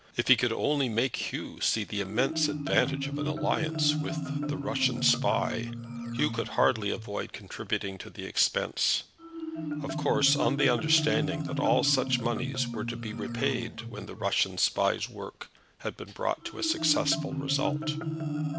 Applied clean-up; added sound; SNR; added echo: none; Marimba, xylophone; 4 dB; none.